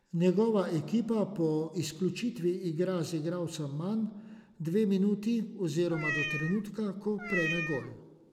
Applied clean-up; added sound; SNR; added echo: none; Meow; 5 dB; none.